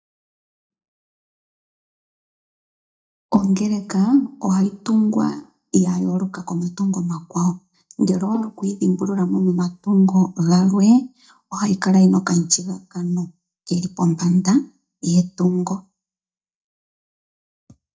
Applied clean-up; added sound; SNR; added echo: neural mask model DeepFilterNet 3.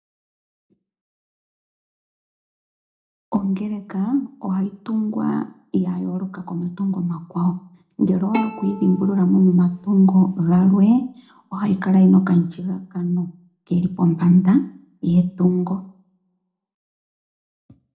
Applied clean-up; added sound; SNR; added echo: none; Bowed string instrument; 13 dB; reverberation time 0.3 s.